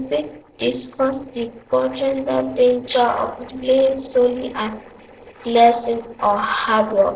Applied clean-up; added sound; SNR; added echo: neural separator model SepFormer DNS4.